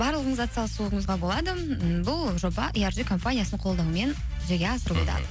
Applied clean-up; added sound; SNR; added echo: none; none; none; none.